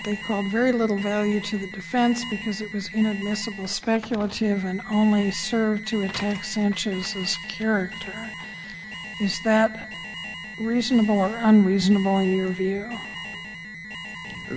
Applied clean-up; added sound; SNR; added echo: none; Alarm; 13 dB; none.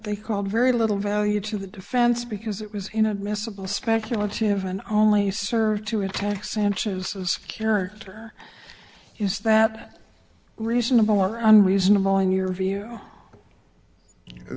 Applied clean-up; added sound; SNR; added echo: none; none; none; none.